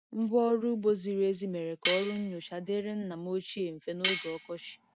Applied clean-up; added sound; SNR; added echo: none; Cutlery, silverware; -2 dB; none.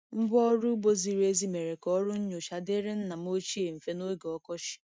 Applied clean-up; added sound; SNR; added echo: none; none; none; none.